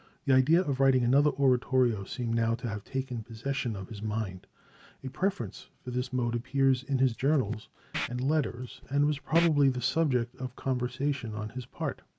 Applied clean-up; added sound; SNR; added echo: neural mask model Resemble Enhance denoiser.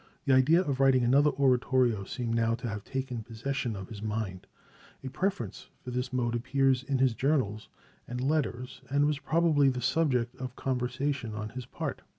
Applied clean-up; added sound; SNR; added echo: none; none; none; none.